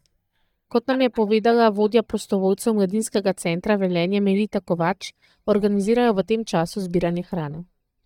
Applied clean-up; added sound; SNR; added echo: neural mask model DeepFilterNet 3.